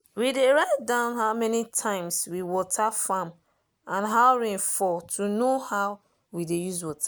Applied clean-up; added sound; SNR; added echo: none; none; none; none.